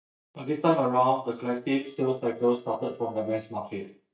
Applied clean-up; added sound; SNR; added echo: neural mask model DeepFilterNet 3.